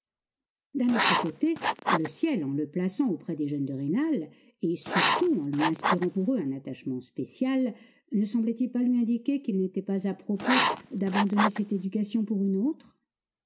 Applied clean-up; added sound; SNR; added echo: none; Writing; 0 dB; none.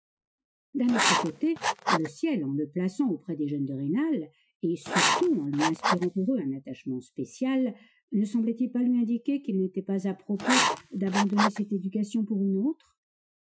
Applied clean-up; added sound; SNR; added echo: classical method Wiener filter.